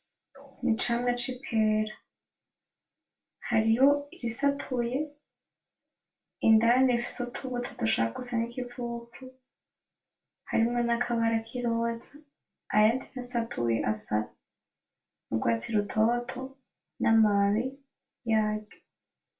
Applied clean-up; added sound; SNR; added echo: none; none; none; reverberation time 0.2 s.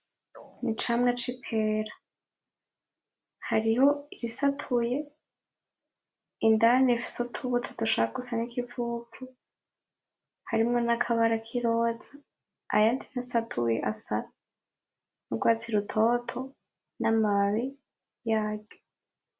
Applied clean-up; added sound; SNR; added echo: none; none; none; none.